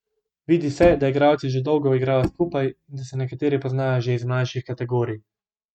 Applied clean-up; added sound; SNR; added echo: neural mask model RNNoise.